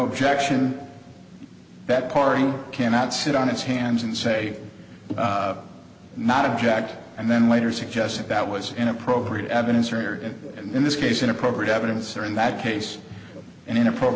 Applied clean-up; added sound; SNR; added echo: none; none; none; none.